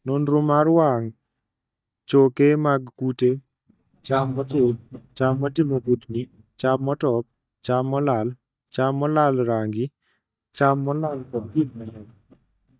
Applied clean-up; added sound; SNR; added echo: neural mask model DeepFilterNet 3.